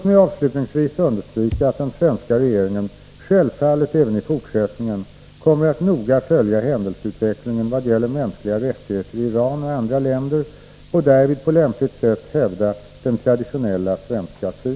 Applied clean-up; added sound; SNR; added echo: none; Bass drum; 9 dB; none.